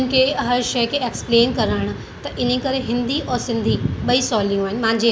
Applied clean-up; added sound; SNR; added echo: none; none; none; none.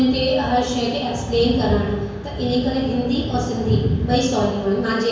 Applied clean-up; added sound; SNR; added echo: none; none; none; reverberation time 1.2 s.